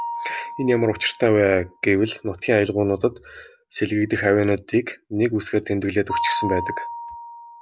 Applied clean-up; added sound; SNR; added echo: none; Mallet percussion; 11 dB; none.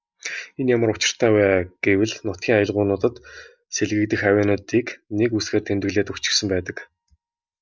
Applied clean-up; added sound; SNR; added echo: neural mask model DeepFilterNet 3.